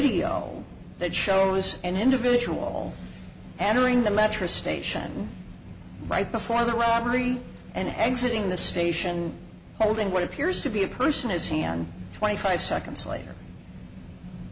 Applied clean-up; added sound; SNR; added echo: none; none; none; none.